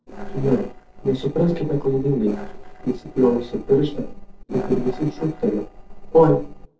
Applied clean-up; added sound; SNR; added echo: neural separator model SepFormer DNS4.